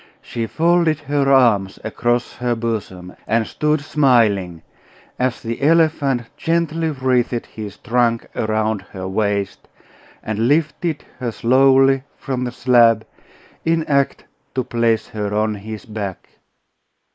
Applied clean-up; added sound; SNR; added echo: neural mask model Resemble Enhance denoiser.